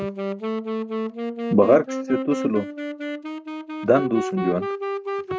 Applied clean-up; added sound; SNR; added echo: neural mask model RNNoise.